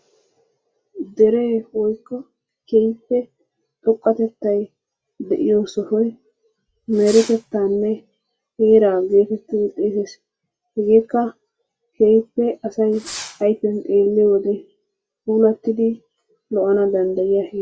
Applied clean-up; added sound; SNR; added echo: classical method log-MMSE.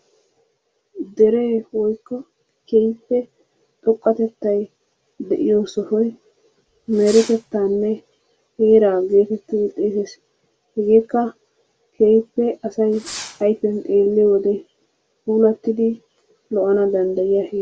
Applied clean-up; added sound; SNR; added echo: none; Fireworks; 17 dB; none.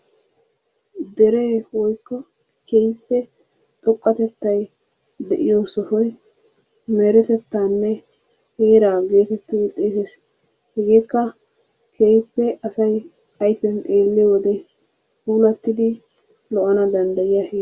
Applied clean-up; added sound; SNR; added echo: none; none; none; none.